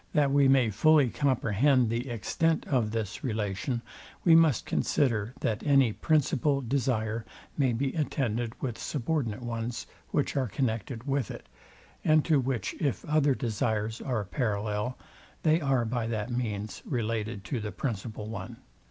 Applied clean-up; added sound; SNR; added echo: none; none; none; none.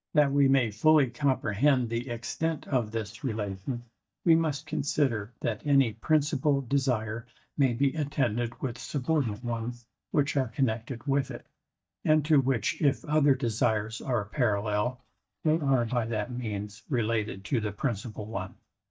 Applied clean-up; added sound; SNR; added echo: neural mask model DeepFilterNet 3.